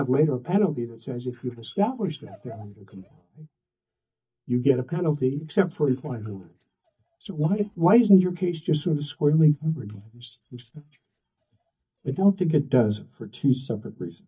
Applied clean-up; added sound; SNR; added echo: neural mask model DeepFilterNet 3.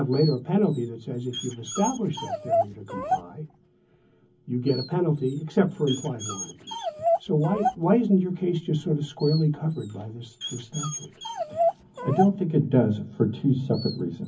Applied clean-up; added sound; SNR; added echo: none; Dog; 7 dB; reverberation time 0.3 s.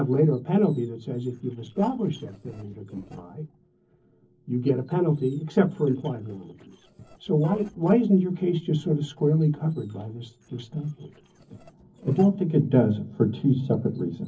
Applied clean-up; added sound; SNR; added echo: neural separator model SepFormer DNS4.